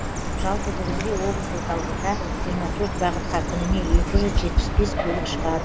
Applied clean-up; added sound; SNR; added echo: none; Chirp, tweet + Tap; -4 dB; none.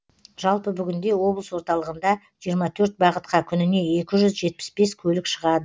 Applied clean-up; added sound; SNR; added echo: none; none; none; none.